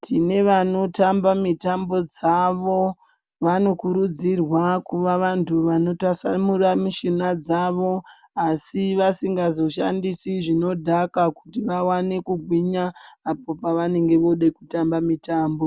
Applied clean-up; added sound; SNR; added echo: none; none; none; none.